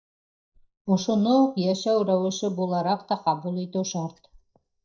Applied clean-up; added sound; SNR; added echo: neural mask model DeepFilterNet 3.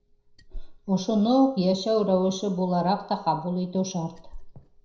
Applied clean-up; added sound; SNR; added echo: none; Liquid; 19 dB; reverberation time 0.5 s.